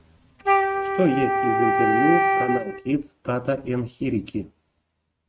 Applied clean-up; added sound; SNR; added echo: neural mask model RNNoise.